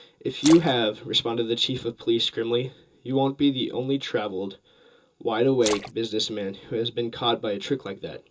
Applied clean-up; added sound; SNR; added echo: none; Splash, splatter; 13 dB; reverberation time 0.2 s.